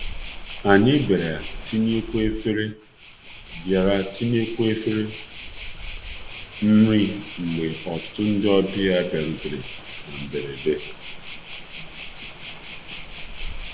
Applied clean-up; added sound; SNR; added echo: none; Waves, surf; 4 dB; none.